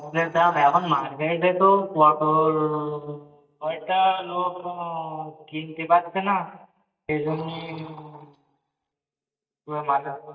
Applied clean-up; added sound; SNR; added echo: neural mask model DeepFilterNet 3.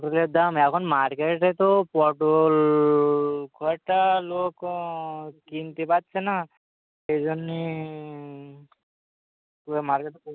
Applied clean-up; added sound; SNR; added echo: none; none; none; none.